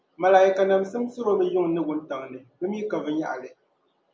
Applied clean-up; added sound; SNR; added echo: none; none; none; none.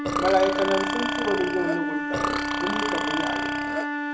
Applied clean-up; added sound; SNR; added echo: none; Burping, eructation + Wind instrument, woodwind instrument; -1 dB; none.